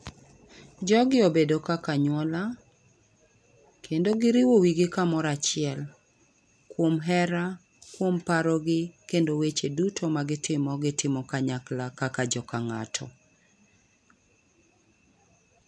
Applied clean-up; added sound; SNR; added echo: none; none; none; none.